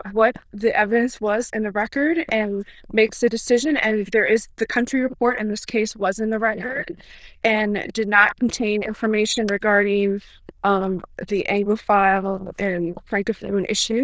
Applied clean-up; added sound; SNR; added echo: neural diffusion model UNIVERSE++.